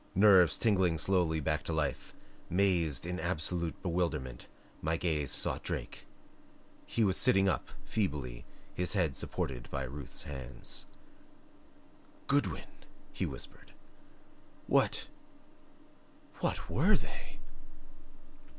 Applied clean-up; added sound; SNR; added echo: none; none; none; none.